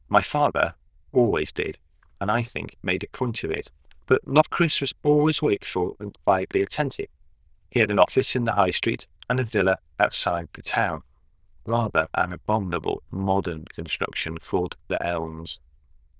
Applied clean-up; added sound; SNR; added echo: neural diffusion model UNIVERSE++.